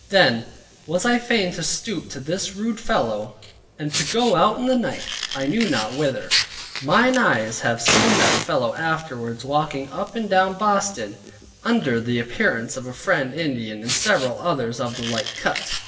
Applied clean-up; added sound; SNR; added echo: none; Fire; 7 dB; reverberation time 0.7 s.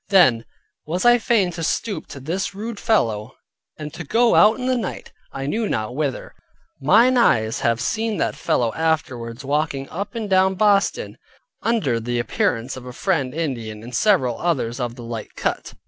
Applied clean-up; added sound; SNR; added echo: none; none; none; none.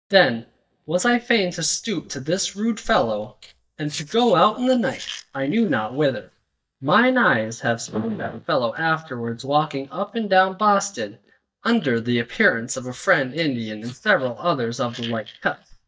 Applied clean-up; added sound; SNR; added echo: neural mask model DeepFilterNet 3.